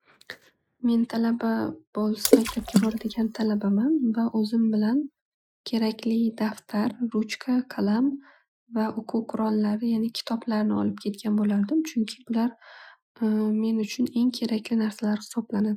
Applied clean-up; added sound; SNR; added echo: classical method Wiener filter.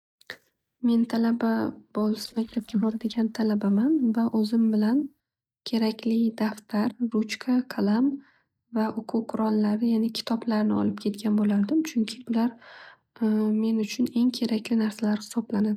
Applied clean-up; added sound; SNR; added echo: neural mask model DeepFilterNet 3.